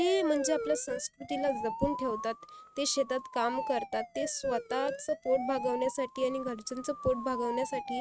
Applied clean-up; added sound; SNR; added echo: neural mask model RNNoise.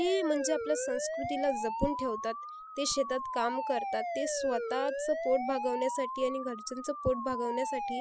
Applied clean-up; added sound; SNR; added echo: classical method spectral subtraction.